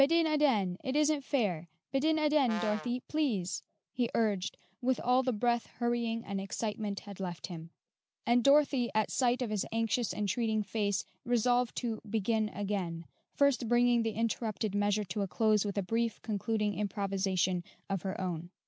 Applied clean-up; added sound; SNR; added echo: none; Brass instrument; 11 dB; none.